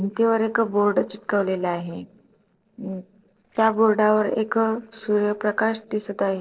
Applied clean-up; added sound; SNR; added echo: neural separator model SepFormer DNS4.